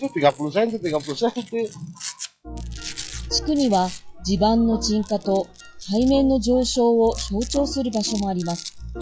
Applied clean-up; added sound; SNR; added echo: classical method log-MMSE.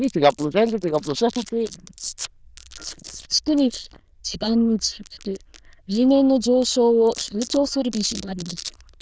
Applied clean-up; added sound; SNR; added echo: neural diffusion model UNIVERSE++.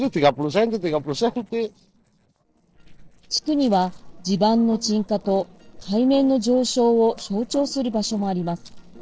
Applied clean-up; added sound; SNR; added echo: neural separator model SepFormer DNS4.